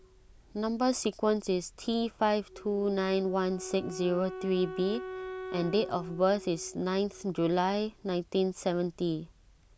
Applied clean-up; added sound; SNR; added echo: none; Wind instrument, woodwind instrument; 14 dB; none.